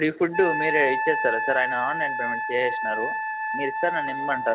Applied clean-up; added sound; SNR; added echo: none; Wind instrument, woodwind instrument; 1 dB; none.